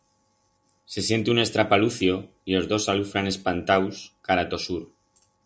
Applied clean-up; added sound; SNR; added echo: none; none; none; none.